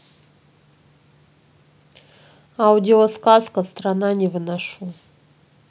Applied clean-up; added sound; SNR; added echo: none; none; none; none.